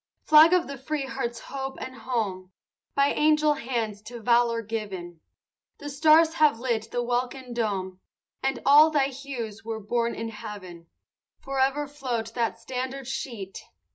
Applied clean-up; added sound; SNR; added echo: none; none; none; none.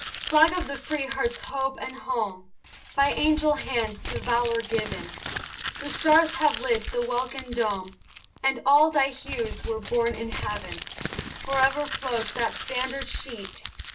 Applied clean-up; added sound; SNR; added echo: none; Crumpling, crinkling; 7 dB; reverberation time 0.1 s.